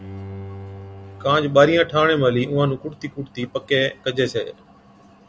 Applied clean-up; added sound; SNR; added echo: none; Bowed string instrument; 19 dB; none.